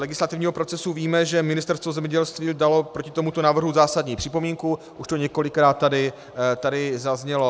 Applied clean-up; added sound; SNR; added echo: none; none; none; none.